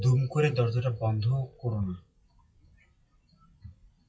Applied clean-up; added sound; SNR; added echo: classical method WPE with log-MMSE.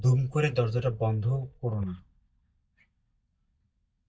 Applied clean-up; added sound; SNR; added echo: neural mask model DeepFilterNet 3.